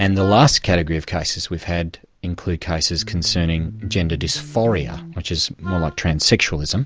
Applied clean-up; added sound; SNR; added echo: none; Wind instrument, woodwind instrument + Electric guitar; 15 dB; none.